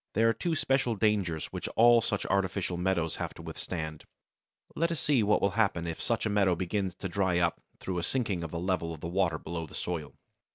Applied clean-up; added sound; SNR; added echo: none; none; none; none.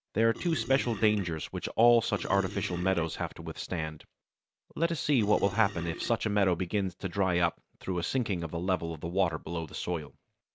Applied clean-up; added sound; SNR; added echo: none; Burping, eructation; 13 dB; none.